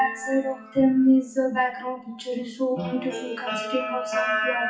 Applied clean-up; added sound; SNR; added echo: classical method WPE with log-MMSE.